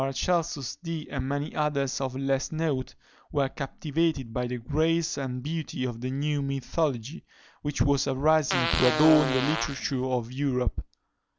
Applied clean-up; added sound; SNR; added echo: none; Fart; 2 dB; none.